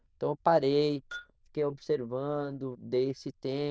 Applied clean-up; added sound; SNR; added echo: neural diffusion model UNIVERSE++.